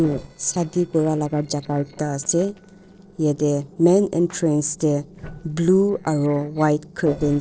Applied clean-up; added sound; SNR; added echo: neural separator model SepFormer DNS4.